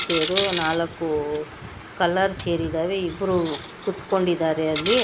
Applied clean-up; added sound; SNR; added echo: none; Coin (dropping); 7 dB; none.